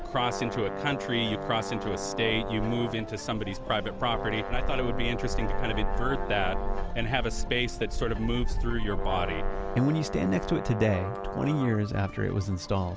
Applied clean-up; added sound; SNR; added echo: none; Brass instrument; 9 dB; none.